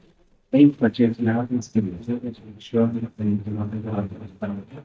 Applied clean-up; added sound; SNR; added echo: neural mask model DeepFilterNet 3.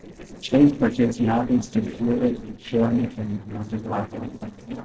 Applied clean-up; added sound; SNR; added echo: neural separator model SepFormer DNS4.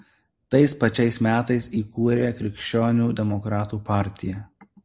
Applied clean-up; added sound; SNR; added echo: none; none; none; none.